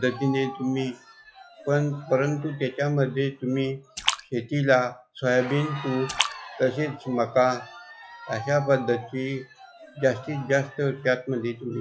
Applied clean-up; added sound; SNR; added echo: classical method log-MMSE.